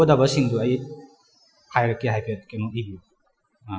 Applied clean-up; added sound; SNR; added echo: classical method Wiener filter.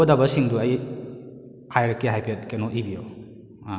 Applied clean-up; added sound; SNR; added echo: none; none; none; none.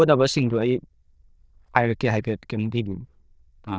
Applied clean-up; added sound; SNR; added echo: neural diffusion model UNIVERSE++.